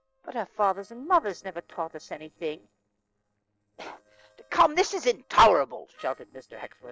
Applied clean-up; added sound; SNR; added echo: neural separator model SepFormer DNS4.